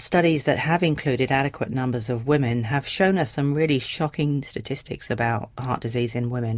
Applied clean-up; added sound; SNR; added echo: none; none; none; none.